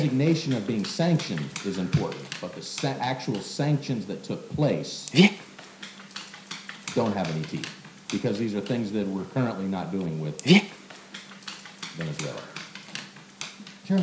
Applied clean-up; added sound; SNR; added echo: none; Dog; 3 dB; reverberation time 0.5 s.